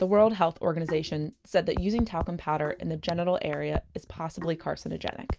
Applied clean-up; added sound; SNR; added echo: none; none; none; none.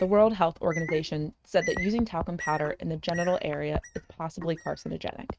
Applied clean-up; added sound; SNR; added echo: neural mask model RNNoise.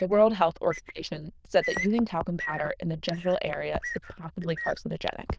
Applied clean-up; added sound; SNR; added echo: neural diffusion model UNIVERSE++.